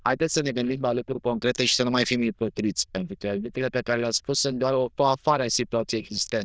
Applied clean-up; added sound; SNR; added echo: neural diffusion model UNIVERSE++.